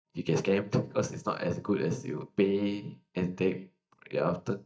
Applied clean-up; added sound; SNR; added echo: neural mask model DeepFilterNet 3.